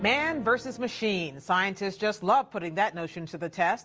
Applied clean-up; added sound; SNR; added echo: none; none; none; none.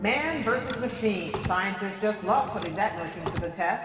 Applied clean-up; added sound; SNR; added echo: none; Drawer open or close; 11 dB; reverberation time 2.4 s.